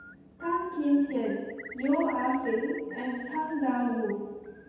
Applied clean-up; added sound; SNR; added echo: none; Bird; 16 dB; reverberation time 1.2 s.